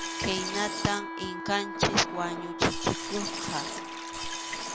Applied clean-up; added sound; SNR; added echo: none; Liquid + Wind instrument, woodwind instrument; 3 dB; none.